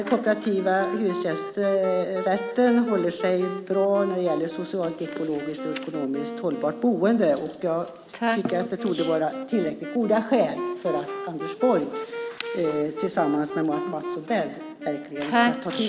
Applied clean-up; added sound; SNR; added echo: none; Wind instrument, woodwind instrument; 9 dB; none.